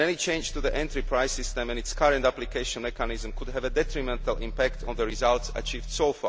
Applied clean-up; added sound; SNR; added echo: none; Growling; 6 dB; none.